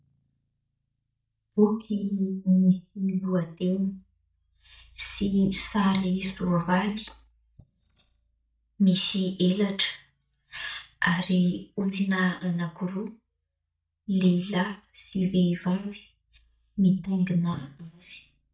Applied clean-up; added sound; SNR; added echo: neural mask model DeepFilterNet 3.